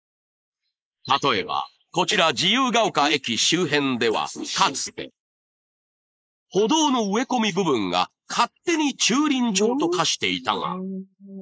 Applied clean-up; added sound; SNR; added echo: neural mask model Resemble Enhance denoiser.